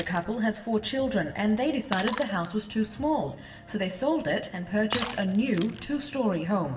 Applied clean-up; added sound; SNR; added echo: none; Shatter; 13 dB; reverberation time 0.9 s.